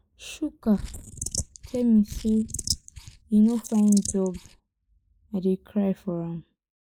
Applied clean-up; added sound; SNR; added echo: neural mask model Resemble Enhance denoiser.